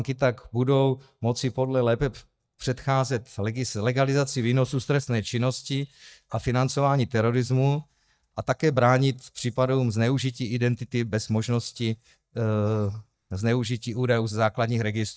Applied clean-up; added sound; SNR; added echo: neural mask model DeepFilterNet 3.